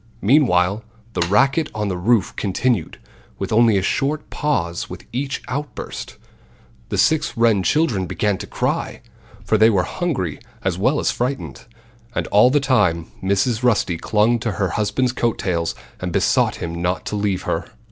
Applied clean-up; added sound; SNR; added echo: none; none; none; none.